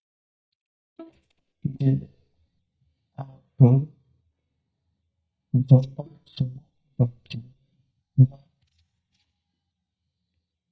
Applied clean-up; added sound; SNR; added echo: neural mask model DeepFilterNet 3.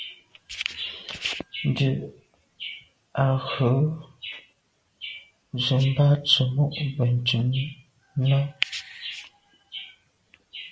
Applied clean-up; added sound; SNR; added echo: none; none; none; none.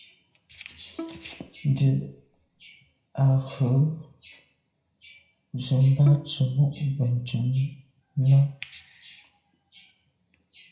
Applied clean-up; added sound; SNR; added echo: none; Bowed string instrument; 18 dB; reverberation time 0.5 s.